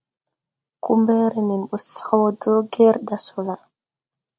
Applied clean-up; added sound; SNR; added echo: none; none; none; none.